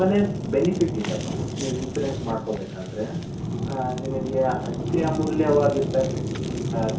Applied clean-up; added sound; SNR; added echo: none; Fire; 3 dB; reverberation time 0.6 s.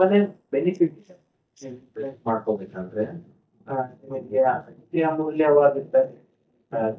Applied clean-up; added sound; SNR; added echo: neural mask model DeepFilterNet 3.